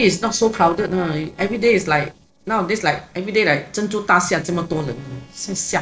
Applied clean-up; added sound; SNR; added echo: neural separator model SepFormer DNS4.